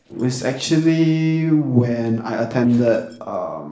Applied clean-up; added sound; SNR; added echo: neural separator model SepFormer DNS4.